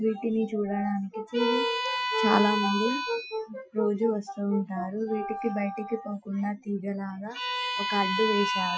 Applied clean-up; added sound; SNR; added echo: classical method Wiener filter.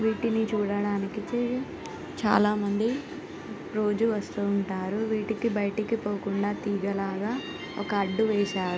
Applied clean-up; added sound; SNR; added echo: none; none; none; none.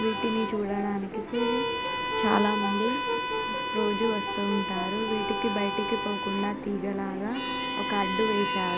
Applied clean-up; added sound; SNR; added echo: none; Brass instrument + Bowed string instrument; 1 dB; none.